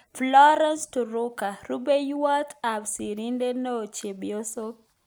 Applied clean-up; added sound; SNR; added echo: none; none; none; none.